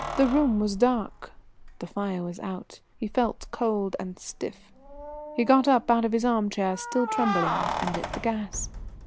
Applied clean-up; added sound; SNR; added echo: none; Keys jangling; 9 dB; none.